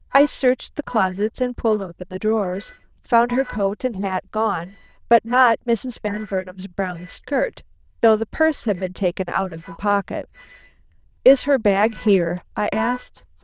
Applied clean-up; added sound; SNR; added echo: neural diffusion model UNIVERSE++.